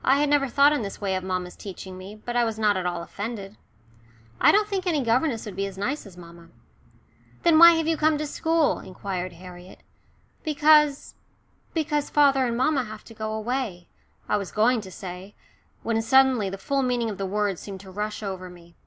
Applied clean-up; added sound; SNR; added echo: none; none; none; none.